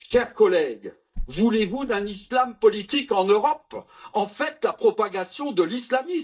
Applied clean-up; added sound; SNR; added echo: neural mask model DeepFilterNet 3.